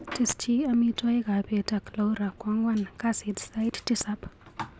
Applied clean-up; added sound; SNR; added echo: none; none; none; none.